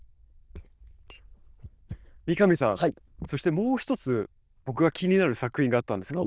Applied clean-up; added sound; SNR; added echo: neural diffusion model UNIVERSE++.